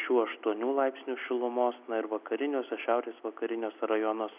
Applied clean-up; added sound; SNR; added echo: none; none; none; none.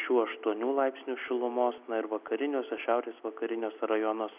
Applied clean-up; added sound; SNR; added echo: none; Telephone; 18 dB; none.